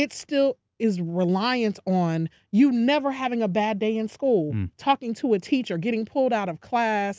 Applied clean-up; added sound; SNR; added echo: none; none; none; none.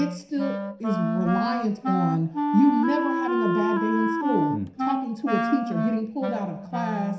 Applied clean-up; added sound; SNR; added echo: none; Wind instrument, woodwind instrument; 1 dB; reverberation time 0.7 s.